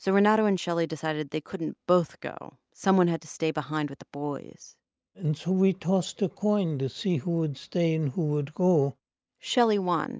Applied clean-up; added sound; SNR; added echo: none; none; none; none.